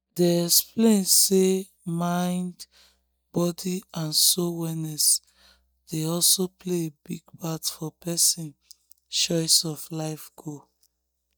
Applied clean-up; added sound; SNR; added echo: neural mask model DeepFilterNet 3.